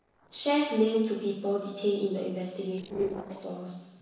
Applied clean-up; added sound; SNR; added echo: neural separator model SepFormer DNS4.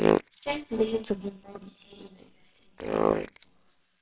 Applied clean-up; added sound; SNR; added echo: neural separator model SepFormer WHAMR!.